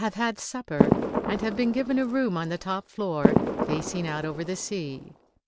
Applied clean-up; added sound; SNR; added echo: none; Fireworks; -1 dB; none.